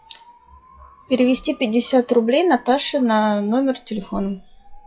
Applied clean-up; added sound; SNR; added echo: classical method WPE with log-MMSE.